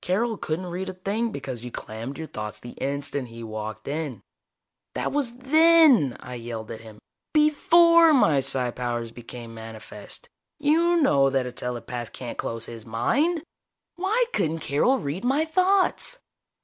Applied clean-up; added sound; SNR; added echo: none; none; none; none.